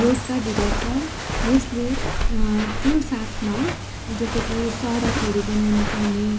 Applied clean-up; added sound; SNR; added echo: none; Walk, footsteps; 2 dB; none.